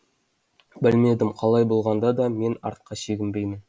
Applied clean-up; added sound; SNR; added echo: none; none; none; none.